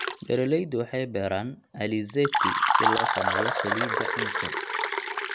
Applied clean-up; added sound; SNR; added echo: none; Fill (with liquid); -3 dB; none.